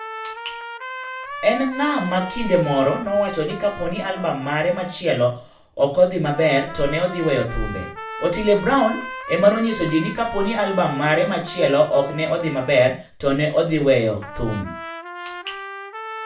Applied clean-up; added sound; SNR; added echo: none; Trumpet; 13 dB; reverberation time 0.3 s.